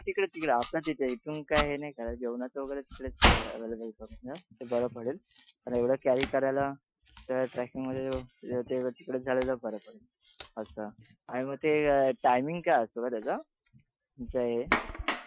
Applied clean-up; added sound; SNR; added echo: classical method Wiener filter.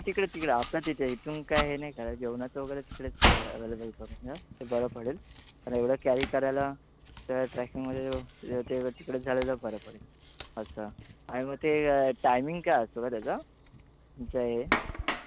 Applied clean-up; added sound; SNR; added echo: none; Domestic sounds, home sounds; 5 dB; none.